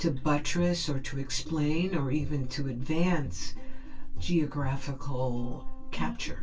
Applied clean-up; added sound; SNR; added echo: none; none; none; reverberation time 0.1 s.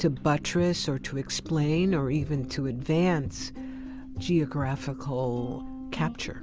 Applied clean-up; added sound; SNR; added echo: none; none; none; none.